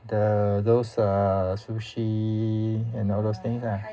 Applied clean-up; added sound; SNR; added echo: none; none; none; reverberation time 0.2 s.